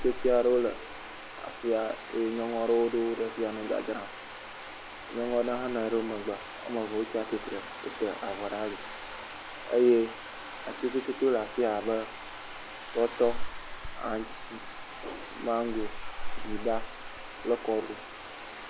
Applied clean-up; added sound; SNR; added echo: none; Bathtub (filling or washing); 6 dB; none.